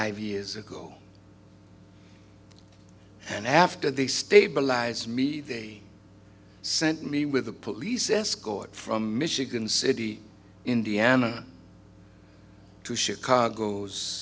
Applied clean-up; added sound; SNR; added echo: none; none; none; none.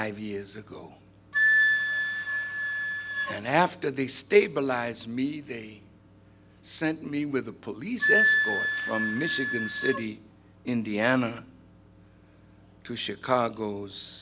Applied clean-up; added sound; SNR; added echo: none; Wind instrument, woodwind instrument; 1 dB; none.